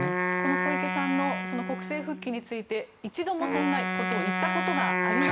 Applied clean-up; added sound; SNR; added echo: none; Wind instrument, woodwind instrument; -2 dB; none.